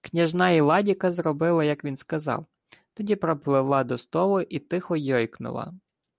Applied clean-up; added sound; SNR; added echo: none; none; none; none.